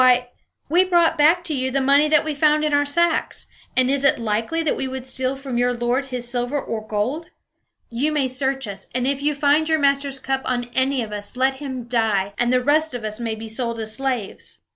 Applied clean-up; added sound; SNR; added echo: none; none; none; none.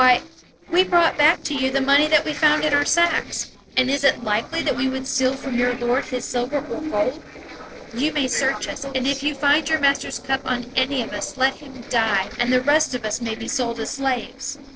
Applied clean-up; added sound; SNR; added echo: neural separator model SepFormer DNS4.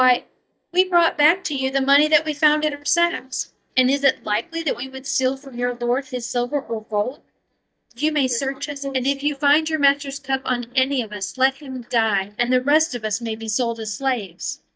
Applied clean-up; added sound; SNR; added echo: neural mask model DeepFilterNet 3.